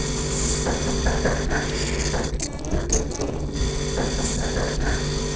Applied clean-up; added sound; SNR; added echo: neural separator model SepFormer DNS4.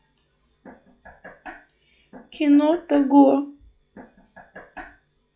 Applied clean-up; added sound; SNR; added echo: classical method log-MMSE.